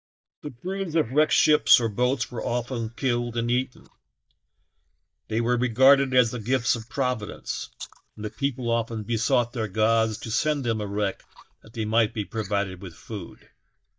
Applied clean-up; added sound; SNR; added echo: neural mask model DeepFilterNet 3.